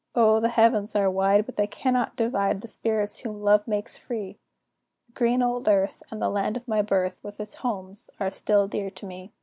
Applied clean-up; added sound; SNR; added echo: none; none; none; none.